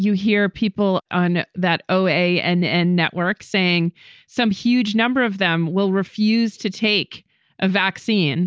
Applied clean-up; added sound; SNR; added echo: none; none; none; none.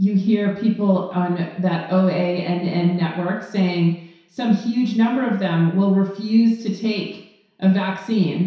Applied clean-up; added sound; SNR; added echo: none; none; none; reverberation time 0.7 s.